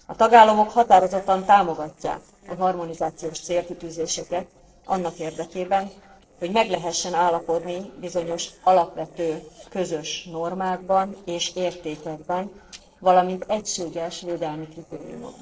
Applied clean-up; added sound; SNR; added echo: neural separator model SepFormer DNS4.